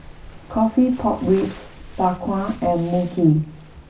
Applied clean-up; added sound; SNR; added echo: none; Waves, surf; 19 dB; reverberation time 0.4 s.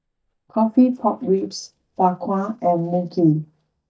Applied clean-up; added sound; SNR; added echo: neural mask model DeepFilterNet 3.